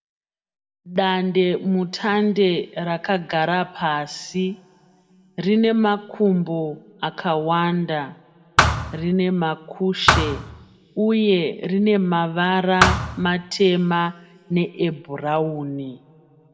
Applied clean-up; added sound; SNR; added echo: none; Thump, thud; 1 dB; reverberation time 1.4 s.